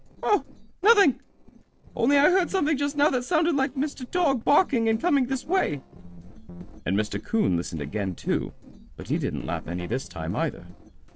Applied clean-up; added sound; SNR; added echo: neural separator model SepFormer DNS4.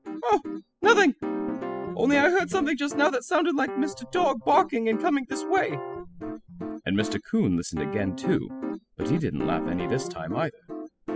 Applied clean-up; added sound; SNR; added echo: classical method spectral subtraction.